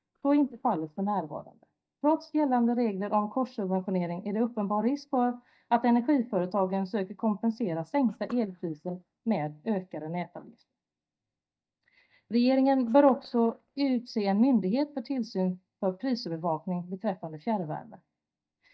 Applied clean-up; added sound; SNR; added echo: neural mask model DeepFilterNet 3.